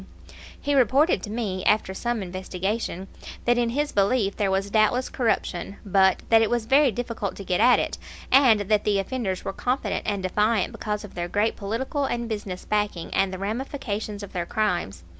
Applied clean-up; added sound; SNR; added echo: none; none; none; none.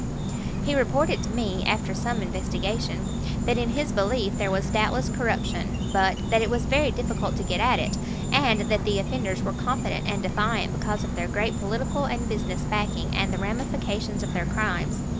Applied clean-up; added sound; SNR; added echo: none; Insect; 0 dB; none.